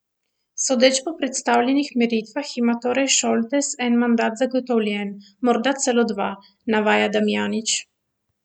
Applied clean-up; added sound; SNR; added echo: none; none; none; none.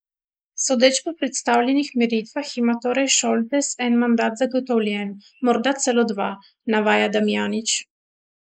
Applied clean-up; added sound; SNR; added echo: neural mask model Resemble Enhance denoiser.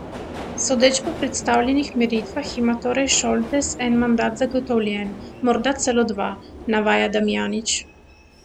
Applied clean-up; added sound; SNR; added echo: none; Subway, metro, underground; 14 dB; none.